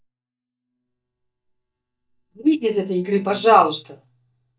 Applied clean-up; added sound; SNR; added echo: neural mask model DeepFilterNet 3.